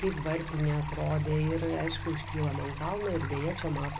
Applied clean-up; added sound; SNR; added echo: none; Stream; 10 dB; none.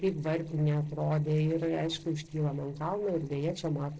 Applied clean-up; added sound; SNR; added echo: neural separator model SepFormer DNS4.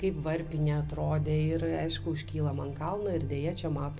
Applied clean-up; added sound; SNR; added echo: none; none; none; none.